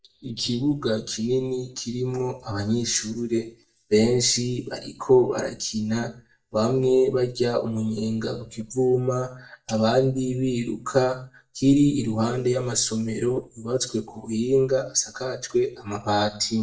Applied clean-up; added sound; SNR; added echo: neural mask model DeepFilterNet 3.